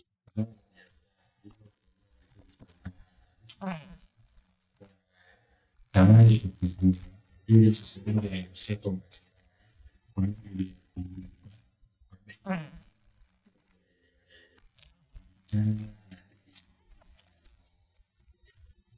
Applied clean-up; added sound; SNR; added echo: neural mask model DeepFilterNet 3.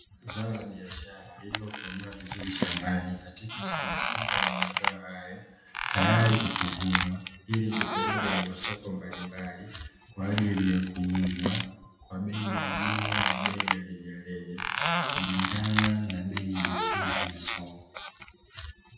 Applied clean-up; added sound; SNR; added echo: none; Squeak; -1 dB; reverberation time 0.8 s.